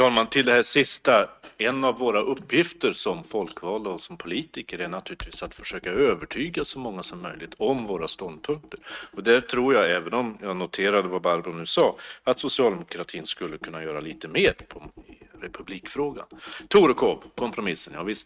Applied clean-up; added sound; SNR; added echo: neural mask model RNNoise.